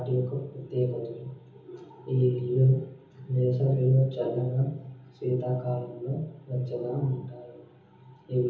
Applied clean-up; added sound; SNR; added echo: none; none; none; reverberation time 1.3 s.